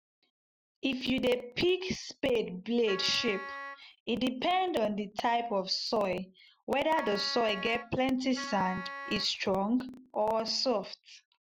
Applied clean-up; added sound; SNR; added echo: none; Wind instrument, woodwind instrument; 10 dB; none.